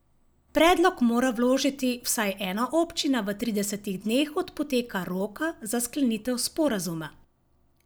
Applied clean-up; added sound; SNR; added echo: none; none; none; none.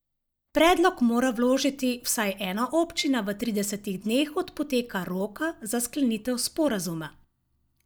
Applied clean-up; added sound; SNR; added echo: neural mask model DeepFilterNet 3.